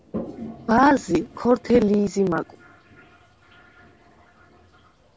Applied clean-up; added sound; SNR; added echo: none; Toilet flush; 17 dB; none.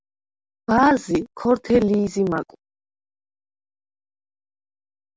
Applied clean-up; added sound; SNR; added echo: none; none; none; none.